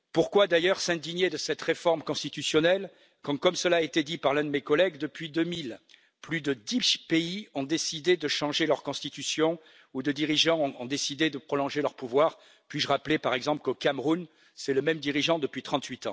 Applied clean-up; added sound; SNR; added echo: none; none; none; none.